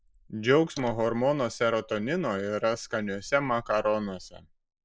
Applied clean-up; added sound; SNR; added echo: neural mask model Resemble Enhance denoiser.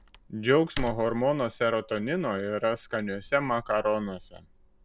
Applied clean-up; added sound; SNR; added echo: none; Tearing / Wood; 14 dB; none.